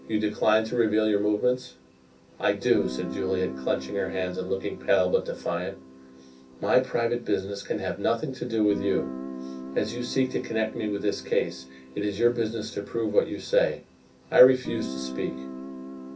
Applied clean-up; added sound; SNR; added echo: none; Guitar; 13 dB; reverberation time 0.3 s.